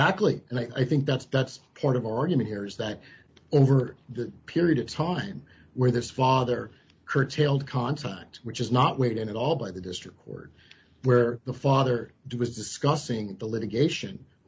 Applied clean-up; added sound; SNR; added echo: none; none; none; none.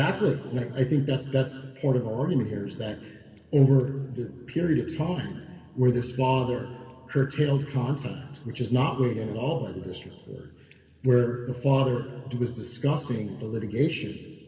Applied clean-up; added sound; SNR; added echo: none; none; none; reverberation time 1.8 s.